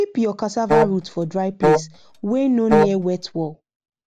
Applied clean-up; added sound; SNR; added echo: none; Wind instrument, woodwind instrument; -1 dB; none.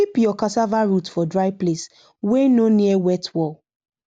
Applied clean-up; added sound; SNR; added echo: none; none; none; none.